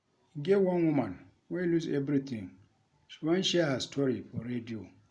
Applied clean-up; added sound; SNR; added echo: none; none; none; none.